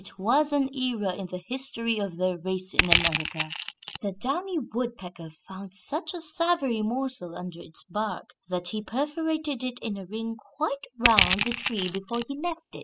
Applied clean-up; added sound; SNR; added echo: classical method spectral subtraction.